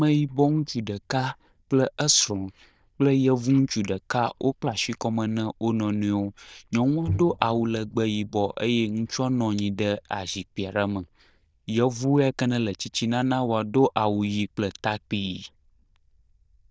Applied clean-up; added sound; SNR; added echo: neural diffusion model UNIVERSE++.